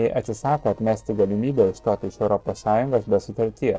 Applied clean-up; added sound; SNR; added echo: neural separator model SepFormer DNS4.